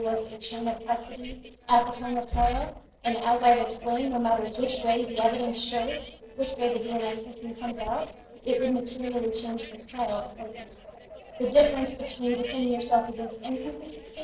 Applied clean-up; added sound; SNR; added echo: neural separator model SepFormer DNS4.